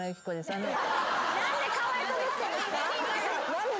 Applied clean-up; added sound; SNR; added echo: none; none; none; none.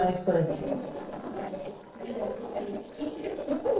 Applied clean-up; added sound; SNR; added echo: neural separator model SepFormer DNS4.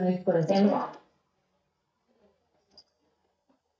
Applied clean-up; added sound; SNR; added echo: neural mask model DeepFilterNet 3.